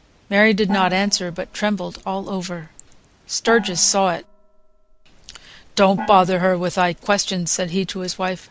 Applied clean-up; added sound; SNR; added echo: none; Gong; 16 dB; none.